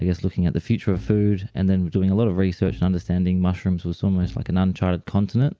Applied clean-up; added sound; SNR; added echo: none; Bowed string instrument; 18 dB; none.